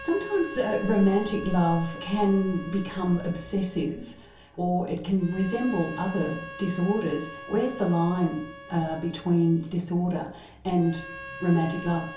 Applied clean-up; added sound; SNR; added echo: none; Harmonica; 16 dB; reverberation time 0.4 s.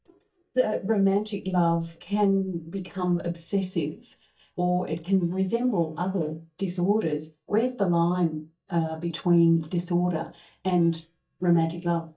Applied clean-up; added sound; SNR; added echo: neural mask model DeepFilterNet 3.